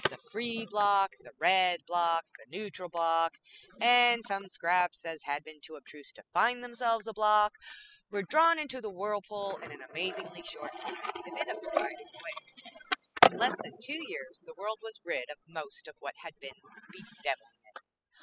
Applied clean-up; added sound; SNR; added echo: classical method spectral subtraction.